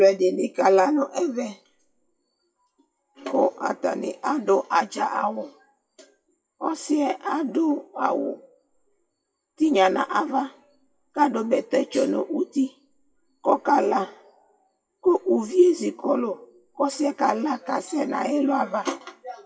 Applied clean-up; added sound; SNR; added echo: classical method WPE with log-MMSE.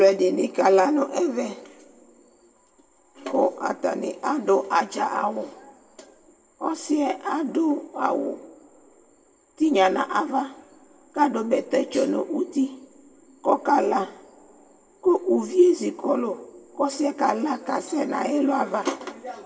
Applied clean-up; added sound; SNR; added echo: none; Hi-hat; 20 dB; reverberation time 1.3 s.